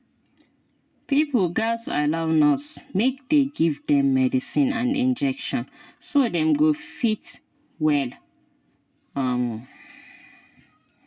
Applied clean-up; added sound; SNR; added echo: none; none; none; none.